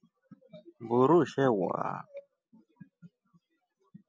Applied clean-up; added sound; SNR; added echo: none; none; none; none.